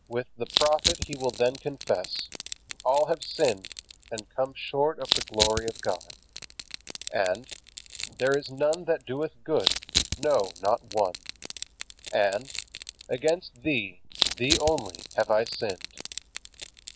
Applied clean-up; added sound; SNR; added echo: none; Crushing; 5 dB; none.